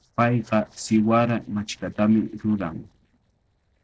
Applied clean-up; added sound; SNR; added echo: neural separator model SepFormer DNS4.